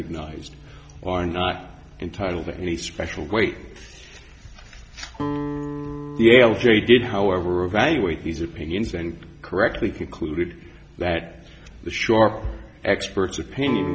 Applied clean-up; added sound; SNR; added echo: none; Guitar; 14 dB; none.